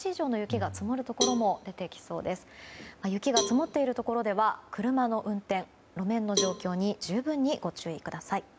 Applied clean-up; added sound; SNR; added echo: none; Cowbell; 7 dB; none.